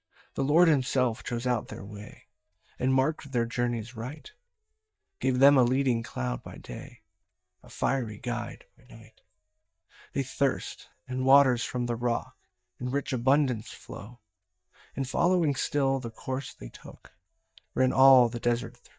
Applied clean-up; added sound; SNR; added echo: neural mask model DeepFilterNet 3.